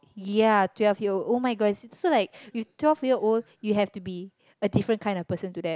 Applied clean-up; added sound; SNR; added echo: none; none; none; none.